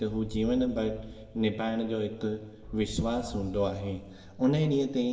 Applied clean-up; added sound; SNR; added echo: none; Boom; 17 dB; reverberation time 1.7 s.